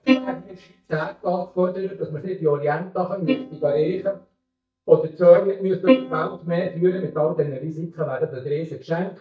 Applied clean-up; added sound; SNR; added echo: neural mask model DeepFilterNet 3.